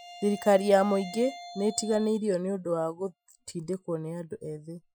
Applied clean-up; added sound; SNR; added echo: classical method Wiener filter.